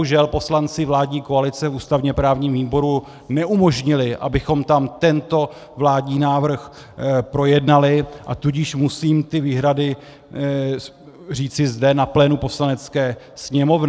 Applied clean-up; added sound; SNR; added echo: none; none; none; none.